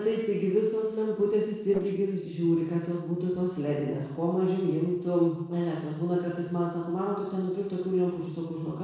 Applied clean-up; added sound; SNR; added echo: neural separator model SepFormer DNS4.